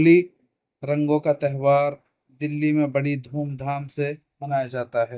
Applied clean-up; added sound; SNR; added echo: neural mask model DeepFilterNet 3.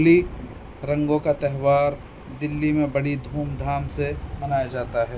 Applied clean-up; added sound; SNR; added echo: none; Thunder; 14 dB; none.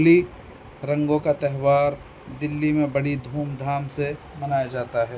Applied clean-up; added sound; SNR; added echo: none; none; none; none.